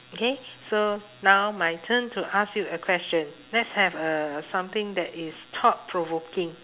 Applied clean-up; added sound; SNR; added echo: none; none; none; none.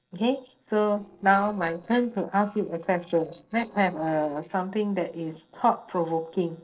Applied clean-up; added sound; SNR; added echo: neural separator model SepFormer DNS4.